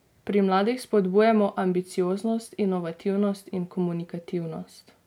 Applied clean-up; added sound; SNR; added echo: none; none; none; none.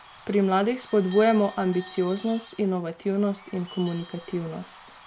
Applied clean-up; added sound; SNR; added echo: none; Bird / Bell; 17 dB; none.